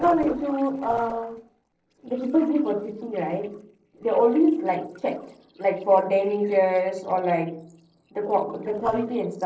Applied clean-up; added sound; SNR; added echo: neural separator model SepFormer DNS4.